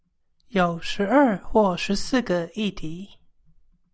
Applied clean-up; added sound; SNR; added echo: none; none; none; none.